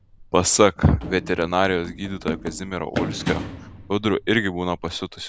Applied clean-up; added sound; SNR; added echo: none; Run; 11 dB; none.